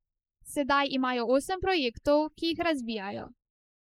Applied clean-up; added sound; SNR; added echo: neural mask model Resemble Enhance denoiser.